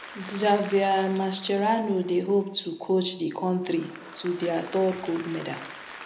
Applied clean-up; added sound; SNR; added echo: none; Applause / Crowd; 17 dB; reverberation time 0.7 s.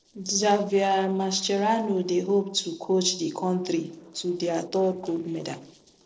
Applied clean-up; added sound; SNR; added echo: neural separator model SepFormer DNS4.